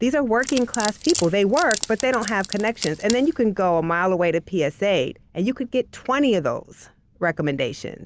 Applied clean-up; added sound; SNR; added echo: none; Wood; 11 dB; none.